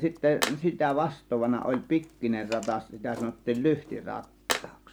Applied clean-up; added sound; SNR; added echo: none; Tools; 11 dB; none.